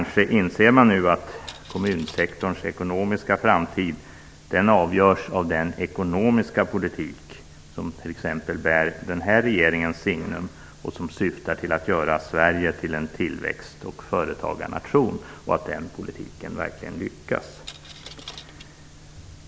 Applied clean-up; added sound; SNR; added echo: none; Coin (dropping); 20 dB; none.